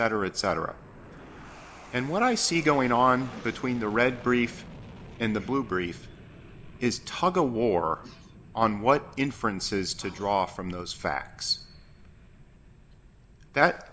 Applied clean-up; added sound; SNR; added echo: none; Fixed-wing aircraft, airplane; 19 dB; none.